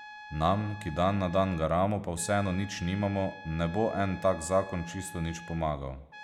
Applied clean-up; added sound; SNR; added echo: none; Trumpet; 17 dB; none.